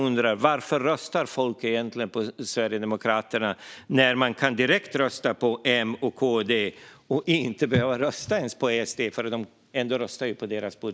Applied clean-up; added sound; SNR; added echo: none; none; none; none.